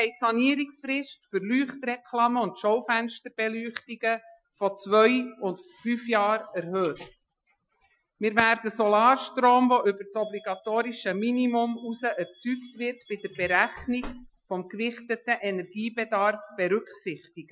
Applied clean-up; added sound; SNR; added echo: classical method Wiener filter.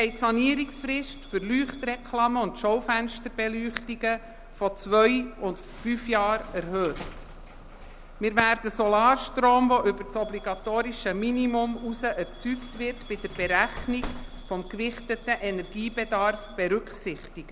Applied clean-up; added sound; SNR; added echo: none; Bus / Alarm; 15 dB; none.